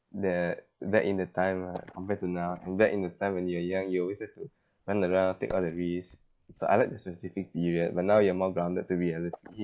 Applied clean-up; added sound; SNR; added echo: neural mask model Resemble Enhance denoiser.